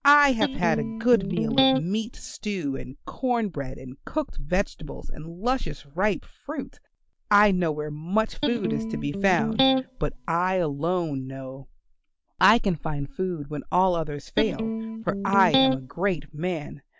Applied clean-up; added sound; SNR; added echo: none; Electric guitar; 1 dB; none.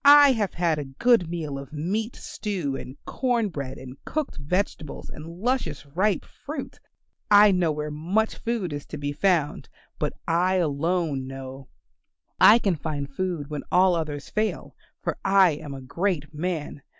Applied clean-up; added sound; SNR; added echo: none; none; none; none.